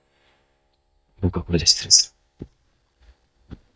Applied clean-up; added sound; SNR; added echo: neural mask model DeepFilterNet 3.